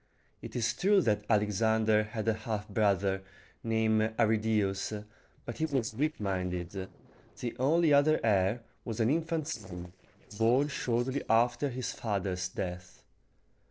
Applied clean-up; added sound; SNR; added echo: neural separator model SepFormer DNS4.